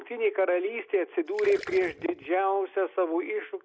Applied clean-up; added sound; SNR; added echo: none; Gurgling; 17 dB; none.